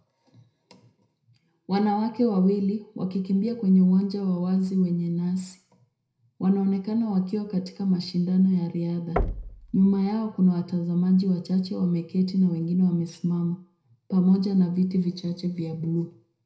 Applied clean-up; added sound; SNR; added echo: none; Knock; 10 dB; reverberation time 0.4 s.